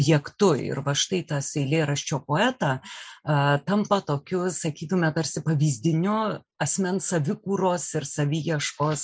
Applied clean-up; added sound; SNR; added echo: none; none; none; none.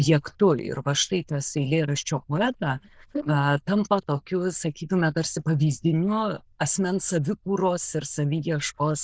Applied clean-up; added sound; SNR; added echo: neural diffusion model UNIVERSE++.